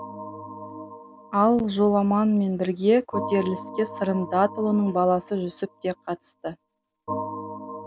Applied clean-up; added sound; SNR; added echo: none; Organ; 13 dB; none.